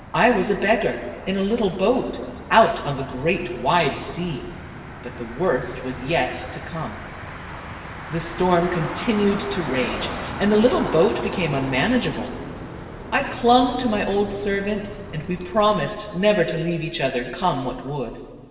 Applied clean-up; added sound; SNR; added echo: none; Motor vehicle (road); 12 dB; reverberation time 2.1 s.